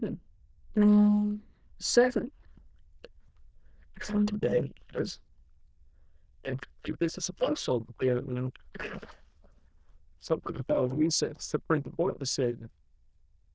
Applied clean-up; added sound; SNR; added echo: neural diffusion model UNIVERSE++.